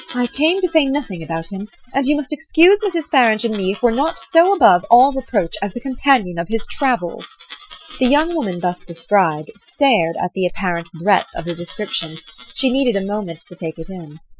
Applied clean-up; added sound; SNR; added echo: classical method Wiener filter.